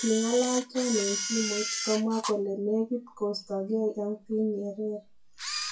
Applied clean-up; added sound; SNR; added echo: classical method WPE with log-MMSE.